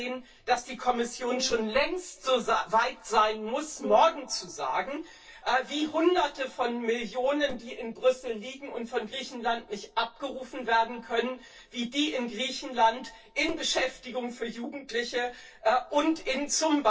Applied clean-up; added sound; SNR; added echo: neural separator model SepFormer DNS4.